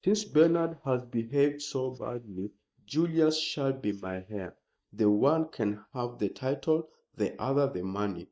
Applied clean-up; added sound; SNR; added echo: neural mask model DeepFilterNet 3.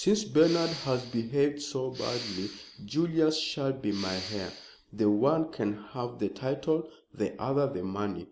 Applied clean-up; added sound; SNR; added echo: none; Respiratory sounds; 12 dB; none.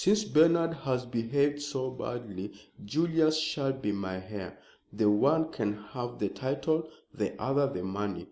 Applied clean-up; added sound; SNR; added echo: none; none; none; none.